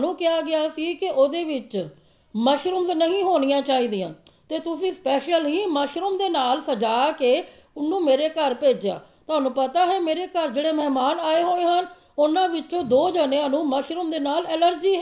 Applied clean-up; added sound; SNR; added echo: none; none; none; none.